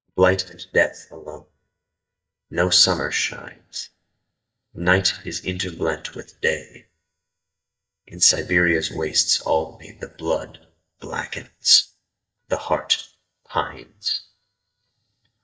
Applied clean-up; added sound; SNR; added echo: neural mask model DeepFilterNet 3.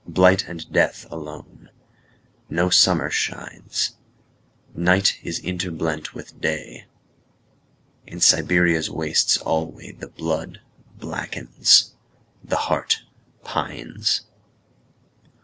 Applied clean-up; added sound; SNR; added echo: none; none; none; none.